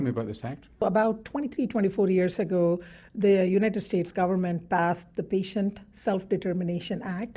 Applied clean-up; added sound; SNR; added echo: none; none; none; none.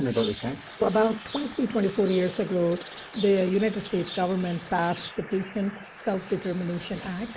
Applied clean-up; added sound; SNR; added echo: neural mask model Resemble Enhance denoiser.